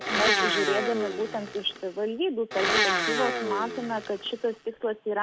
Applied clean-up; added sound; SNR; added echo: none; Domestic sounds, home sounds; -1 dB; none.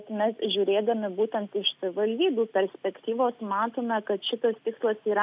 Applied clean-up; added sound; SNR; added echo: none; none; none; none.